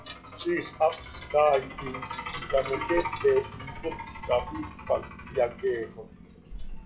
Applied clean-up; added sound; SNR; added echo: classical method log-MMSE.